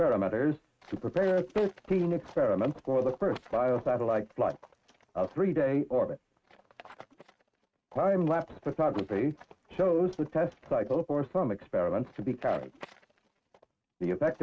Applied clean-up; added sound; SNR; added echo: neural mask model RNNoise.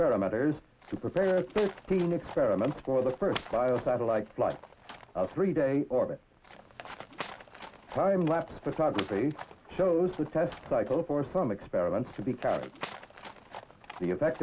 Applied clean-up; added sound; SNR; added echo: none; Livestock, farm animals, working animals; 16 dB; none.